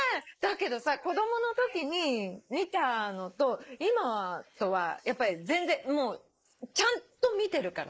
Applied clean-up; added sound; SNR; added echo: neural mask model Resemble Enhance denoiser.